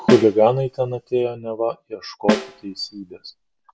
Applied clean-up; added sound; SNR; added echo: none; Snare drum; 5 dB; none.